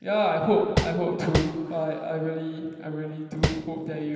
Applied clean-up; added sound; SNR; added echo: none; Tap; 1 dB; reverberation time 2.5 s.